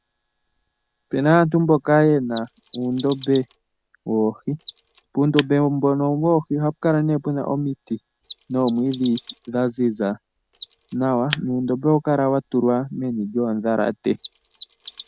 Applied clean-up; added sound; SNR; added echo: none; Mechanisms; 17 dB; none.